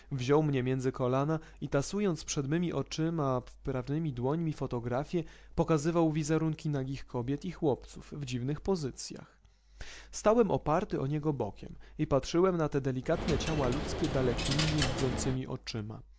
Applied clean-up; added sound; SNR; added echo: none; Coin (dropping); 2 dB; none.